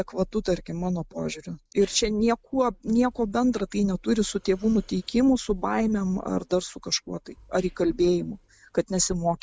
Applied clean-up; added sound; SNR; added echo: none; none; none; none.